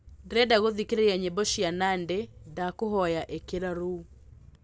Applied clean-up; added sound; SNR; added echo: none; none; none; none.